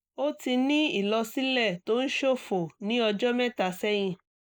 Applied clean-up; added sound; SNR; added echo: neural mask model Resemble Enhance denoiser.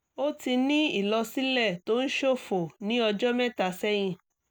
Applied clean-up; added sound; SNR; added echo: none; none; none; none.